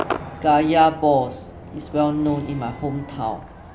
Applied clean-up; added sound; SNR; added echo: none; Crowd / Cheering / Fireworks; 12 dB; none.